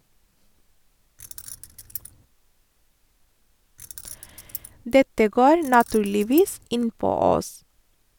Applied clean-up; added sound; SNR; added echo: none; Keys jangling; 16 dB; none.